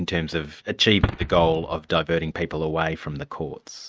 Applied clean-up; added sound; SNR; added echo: neural mask model RNNoise.